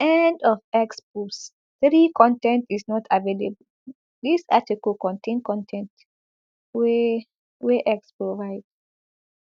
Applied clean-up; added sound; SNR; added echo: none; none; none; none.